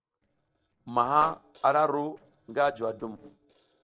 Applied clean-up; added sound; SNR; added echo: neural separator model SepFormer DNS4.